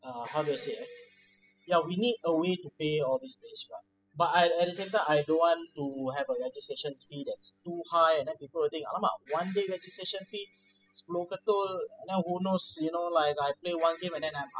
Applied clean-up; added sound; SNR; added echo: classical method spectral subtraction.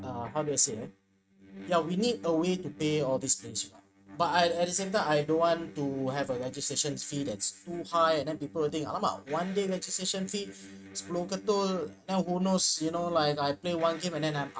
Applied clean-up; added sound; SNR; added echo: neural mask model RNNoise.